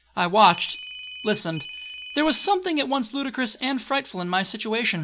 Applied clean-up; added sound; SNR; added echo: none; Ringtone; 13 dB; none.